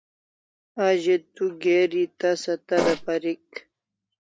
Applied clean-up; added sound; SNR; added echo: none; Fart; 1 dB; none.